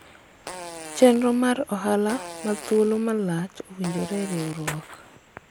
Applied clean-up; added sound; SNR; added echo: none; Fart; 15 dB; none.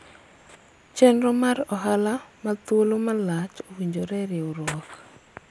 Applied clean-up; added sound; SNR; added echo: none; none; none; none.